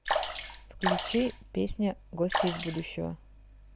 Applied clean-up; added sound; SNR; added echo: none; Sink (filling or washing) / Water / Splash, splatter; -2 dB; none.